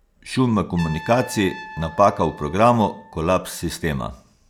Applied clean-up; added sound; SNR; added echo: none; Trumpet; 19 dB; none.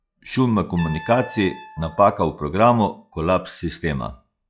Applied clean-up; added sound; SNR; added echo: classical method log-MMSE.